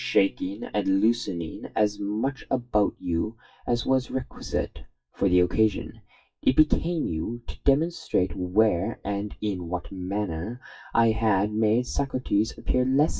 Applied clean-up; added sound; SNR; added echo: classical method WPE with log-MMSE.